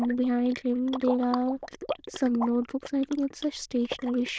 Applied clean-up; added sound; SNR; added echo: neural diffusion model UNIVERSE++.